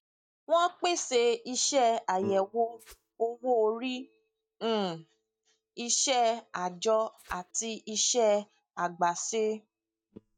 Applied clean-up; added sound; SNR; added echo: neural mask model DeepFilterNet 3.